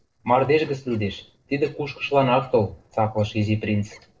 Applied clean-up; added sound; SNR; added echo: neural separator model SepFormer DNS4.